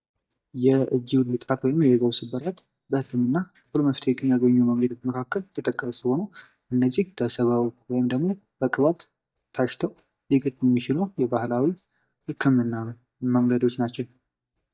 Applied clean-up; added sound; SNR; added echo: neural mask model DeepFilterNet 3.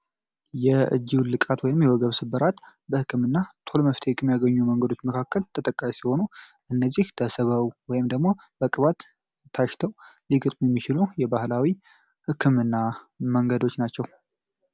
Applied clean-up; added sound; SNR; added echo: none; none; none; none.